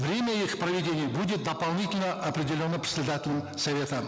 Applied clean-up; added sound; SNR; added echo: none; none; none; none.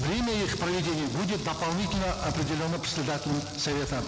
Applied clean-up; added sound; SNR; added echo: none; Rain; 8 dB; none.